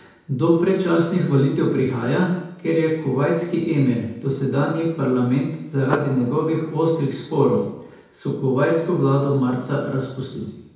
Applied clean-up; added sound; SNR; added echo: none; Car; 16 dB; reverberation time 0.8 s.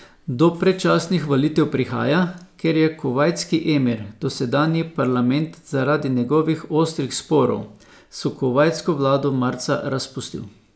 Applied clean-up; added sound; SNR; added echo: none; none; none; none.